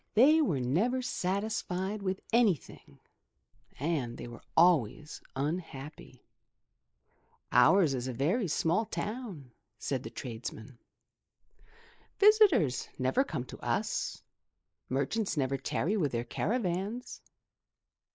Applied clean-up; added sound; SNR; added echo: neural mask model Resemble Enhance denoiser.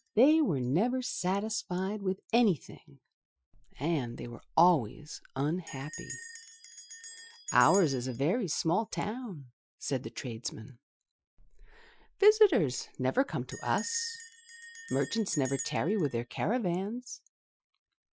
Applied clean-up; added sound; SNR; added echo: classical method Wiener filter.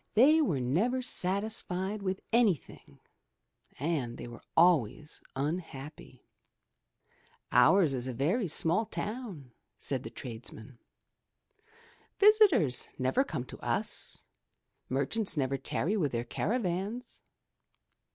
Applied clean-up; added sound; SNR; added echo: none; none; none; none.